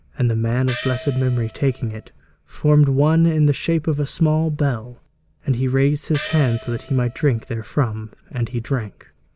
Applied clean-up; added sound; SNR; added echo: none; Gong; 14 dB; none.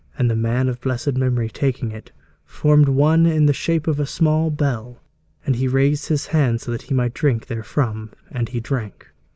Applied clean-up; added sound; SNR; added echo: none; none; none; none.